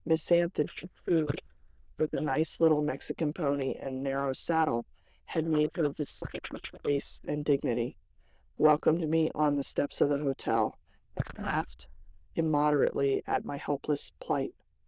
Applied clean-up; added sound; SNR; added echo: neural diffusion model UNIVERSE++.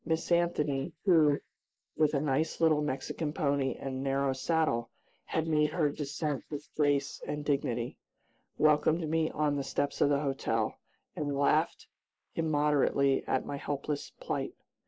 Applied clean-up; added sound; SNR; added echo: neural mask model Resemble Enhance denoiser.